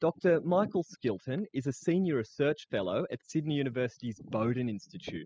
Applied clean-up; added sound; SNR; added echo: classical method spectral subtraction.